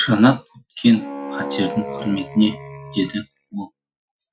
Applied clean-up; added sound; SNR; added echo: classical method Wiener filter.